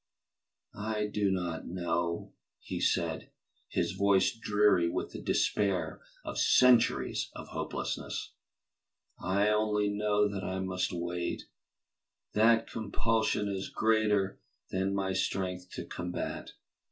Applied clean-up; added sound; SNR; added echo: none; none; none; reverberation time 0.2 s.